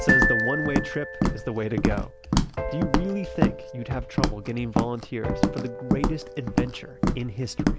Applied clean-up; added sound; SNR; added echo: none; Glockenspiel + Walk, footsteps; -4 dB; none.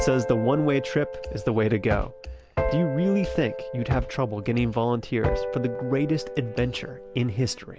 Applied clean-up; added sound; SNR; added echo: none; none; none; none.